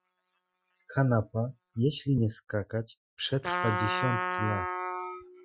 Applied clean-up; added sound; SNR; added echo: classical method Wiener filter.